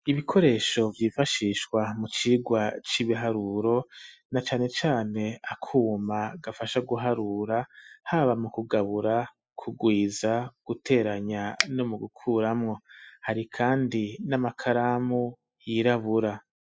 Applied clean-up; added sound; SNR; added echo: classical method spectral subtraction.